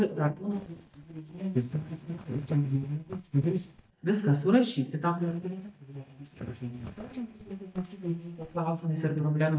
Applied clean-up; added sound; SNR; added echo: neural mask model DeepFilterNet 3.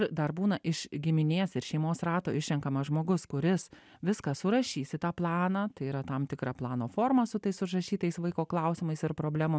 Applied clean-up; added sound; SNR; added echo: none; none; none; none.